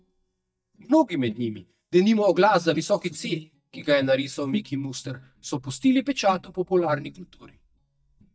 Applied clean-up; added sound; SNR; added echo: neural mask model DeepFilterNet 3.